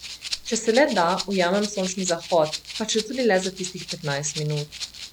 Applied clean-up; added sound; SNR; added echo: none; Rattle (instrument); 11 dB; none.